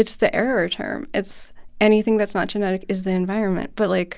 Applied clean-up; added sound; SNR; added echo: none; none; none; none.